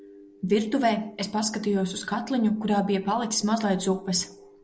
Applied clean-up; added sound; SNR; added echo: none; none; none; none.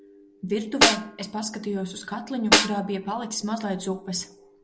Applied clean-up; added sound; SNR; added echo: none; Snare drum; -3 dB; none.